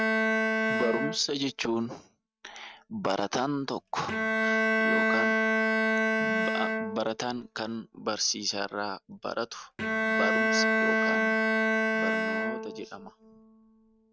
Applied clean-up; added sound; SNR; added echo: neural mask model RNNoise.